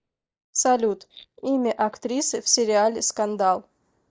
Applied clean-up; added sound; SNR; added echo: neural mask model DeepFilterNet 3.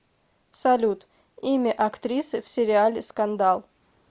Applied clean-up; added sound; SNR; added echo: none; none; none; none.